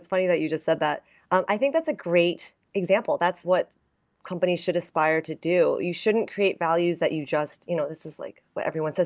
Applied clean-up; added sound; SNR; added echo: none; none; none; none.